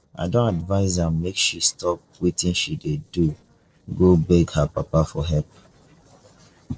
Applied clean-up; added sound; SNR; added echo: neural separator model SepFormer DNS4.